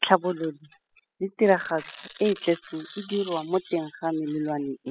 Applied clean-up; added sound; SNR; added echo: classical method spectral subtraction.